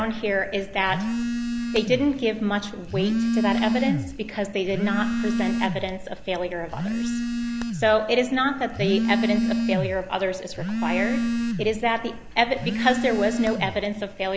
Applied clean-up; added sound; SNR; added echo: none; Telephone; 2 dB; none.